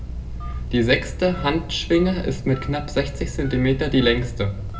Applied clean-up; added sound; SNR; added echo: none; Telephone; 8 dB; reverberation time 0.2 s.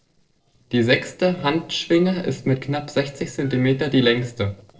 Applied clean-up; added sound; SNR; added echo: neural separator model SepFormer DNS4.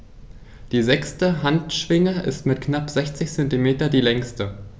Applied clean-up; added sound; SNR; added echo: none; none; none; none.